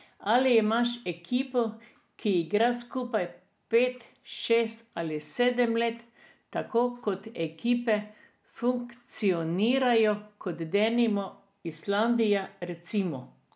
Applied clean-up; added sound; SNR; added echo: none; none; none; none.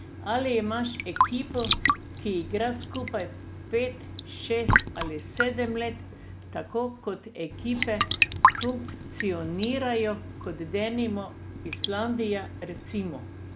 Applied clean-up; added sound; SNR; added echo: none; Raindrop / Drip / Trickle, dribble; 0 dB; none.